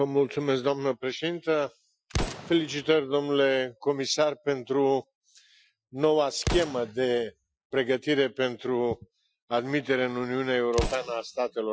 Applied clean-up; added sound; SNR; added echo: classical method Wiener filter.